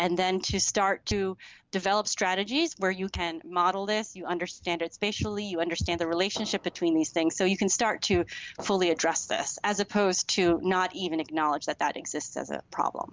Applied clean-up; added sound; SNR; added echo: none; Fireworks; 18 dB; none.